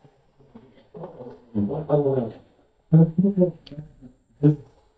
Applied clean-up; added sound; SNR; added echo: neural mask model DeepFilterNet 3.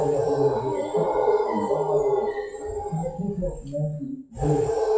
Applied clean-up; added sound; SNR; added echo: classical method WPE with log-MMSE.